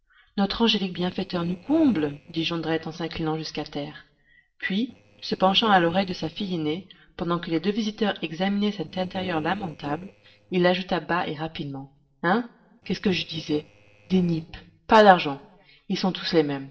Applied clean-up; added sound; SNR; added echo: neural separator model SepFormer DNS4.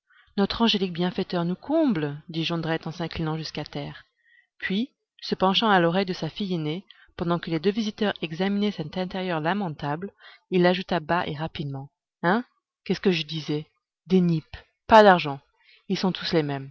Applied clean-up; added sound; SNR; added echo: none; none; none; none.